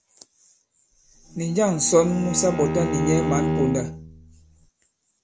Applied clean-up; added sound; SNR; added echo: none; Bowed string instrument; 2 dB; none.